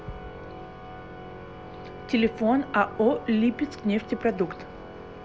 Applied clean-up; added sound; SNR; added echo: none; Organ; 14 dB; none.